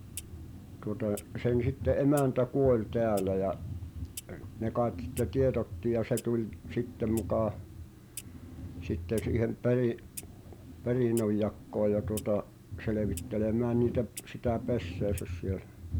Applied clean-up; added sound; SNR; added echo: none; Clock; 19 dB; none.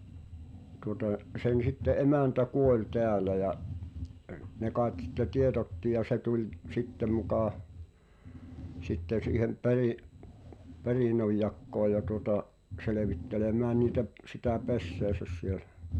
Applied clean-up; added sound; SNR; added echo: none; none; none; none.